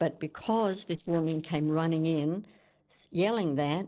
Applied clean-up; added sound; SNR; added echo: neural separator model SepFormer DNS4.